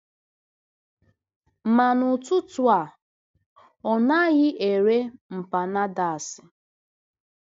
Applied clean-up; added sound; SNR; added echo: none; none; none; none.